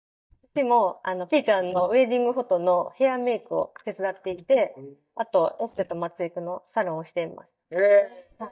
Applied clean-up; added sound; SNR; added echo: neural mask model DeepFilterNet 3.